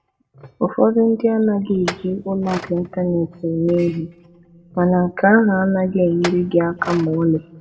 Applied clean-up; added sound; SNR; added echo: none; Chink, clink; 18 dB; reverberation time 1.4 s.